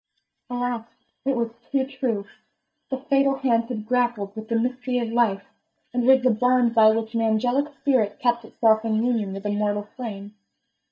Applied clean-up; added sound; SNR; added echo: neural mask model DeepFilterNet 3.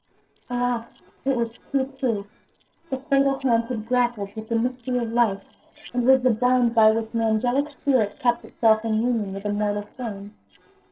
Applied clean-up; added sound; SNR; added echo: neural separator model SepFormer DNS4.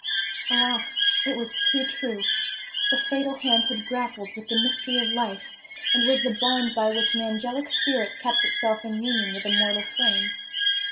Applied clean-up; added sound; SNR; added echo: none; Bird; -4 dB; reverberation time 0.2 s.